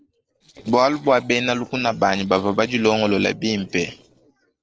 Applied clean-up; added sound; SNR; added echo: neural separator model SepFormer DNS4.